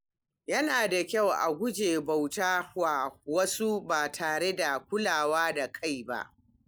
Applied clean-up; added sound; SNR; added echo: none; none; none; none.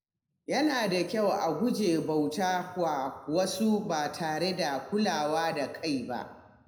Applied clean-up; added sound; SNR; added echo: none; none; none; reverberation time 0.7 s.